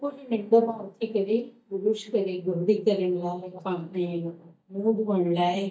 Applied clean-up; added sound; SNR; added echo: neural mask model DeepFilterNet 3.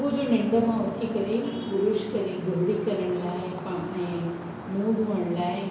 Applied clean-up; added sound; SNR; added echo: none; Traffic noise, roadway noise / Vehicle horn, car horn, honking; 16 dB; reverberation time 0.6 s.